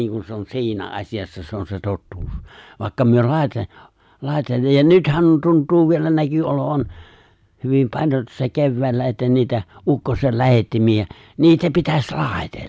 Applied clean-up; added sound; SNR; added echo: none; none; none; none.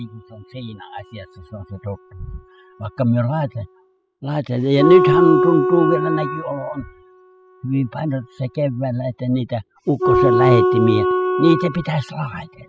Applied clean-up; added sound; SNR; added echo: classical method spectral subtraction.